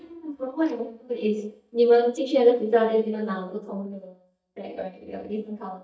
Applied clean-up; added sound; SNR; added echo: neural mask model DeepFilterNet 3.